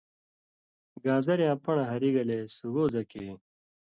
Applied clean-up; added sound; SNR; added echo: none; none; none; none.